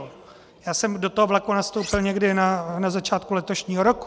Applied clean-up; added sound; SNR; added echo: none; Cutlery, silverware; 14 dB; none.